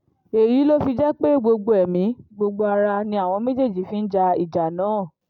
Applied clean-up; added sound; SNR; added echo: none; none; none; none.